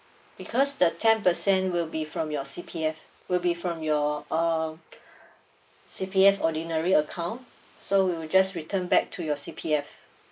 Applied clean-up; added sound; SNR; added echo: neural mask model Resemble Enhance denoiser.